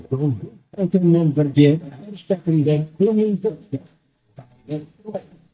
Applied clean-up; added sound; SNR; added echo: neural mask model DeepFilterNet 3.